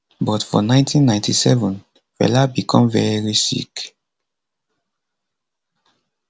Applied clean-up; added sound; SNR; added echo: none; none; none; none.